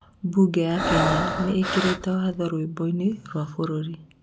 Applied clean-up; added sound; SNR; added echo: none; Breathing; 2 dB; none.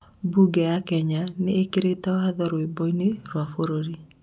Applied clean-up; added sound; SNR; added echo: none; none; none; none.